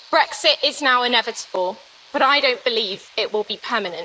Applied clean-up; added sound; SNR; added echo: neural mask model Resemble Enhance denoiser.